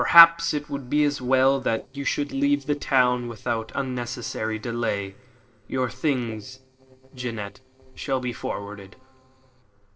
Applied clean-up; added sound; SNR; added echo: neural separator model SepFormer DNS4.